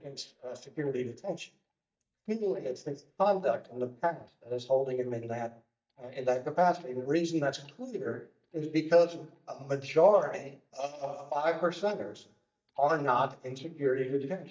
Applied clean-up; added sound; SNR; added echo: neural mask model DeepFilterNet 3.